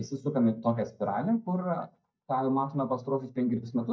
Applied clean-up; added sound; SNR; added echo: neural mask model DeepFilterNet 3.